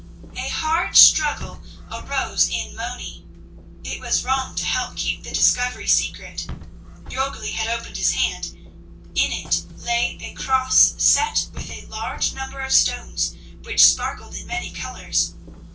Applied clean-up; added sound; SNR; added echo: none; Bus / Engine; 16 dB; reverberation time 0.1 s.